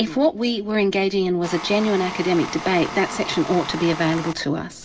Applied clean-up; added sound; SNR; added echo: none; Tools; 10 dB; reverberation time 0.4 s.